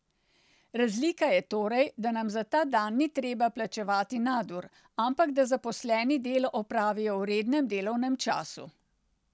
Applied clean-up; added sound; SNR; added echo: none; none; none; none.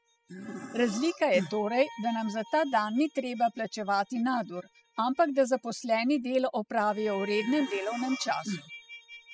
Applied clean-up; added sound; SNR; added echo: classical method spectral subtraction.